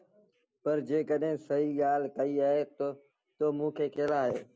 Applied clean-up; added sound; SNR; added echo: none; none; none; none.